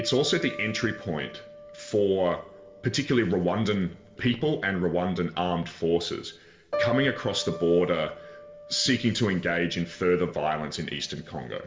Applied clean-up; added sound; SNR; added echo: none; Piano; 13 dB; reverberation time 1.7 s.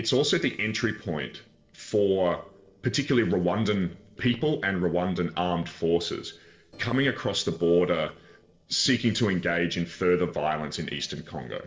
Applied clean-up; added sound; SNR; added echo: neural separator model SepFormer DNS4.